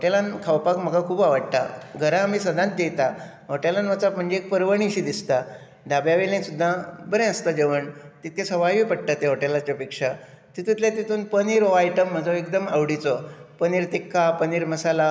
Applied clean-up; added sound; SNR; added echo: none; none; none; none.